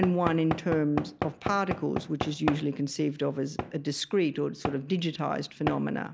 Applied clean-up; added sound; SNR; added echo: none; Knock / Wood; 8 dB; none.